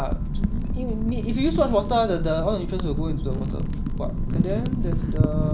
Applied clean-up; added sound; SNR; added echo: none; Wind / Fire; -3 dB; none.